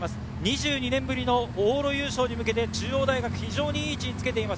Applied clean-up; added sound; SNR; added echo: none; Train; 14 dB; none.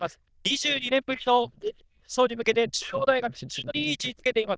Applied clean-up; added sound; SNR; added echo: neural diffusion model UNIVERSE++.